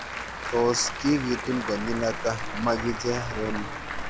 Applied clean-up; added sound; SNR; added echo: none; Applause / Crowd; 5 dB; none.